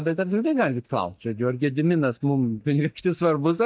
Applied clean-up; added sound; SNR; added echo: neural mask model DeepFilterNet 3.